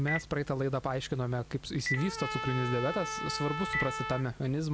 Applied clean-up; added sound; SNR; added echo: none; Trumpet + Telephone; 6 dB; none.